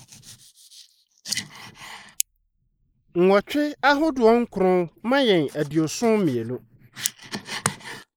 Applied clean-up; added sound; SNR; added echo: neural mask model Resemble Enhance denoiser.